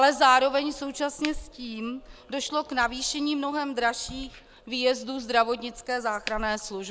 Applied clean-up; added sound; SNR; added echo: none; Crack; 18 dB; none.